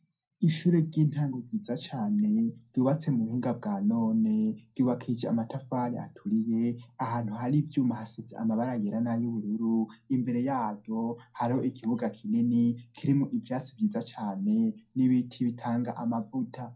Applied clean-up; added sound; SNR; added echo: none; none; none; reverberation time 0.2 s.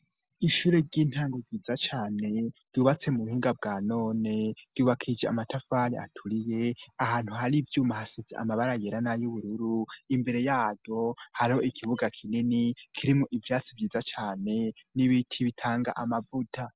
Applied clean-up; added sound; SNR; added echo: none; none; none; none.